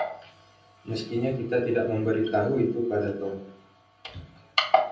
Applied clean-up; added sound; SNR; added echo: none; none; none; reverberation time 0.6 s.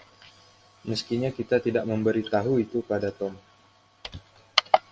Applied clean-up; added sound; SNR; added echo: none; none; none; none.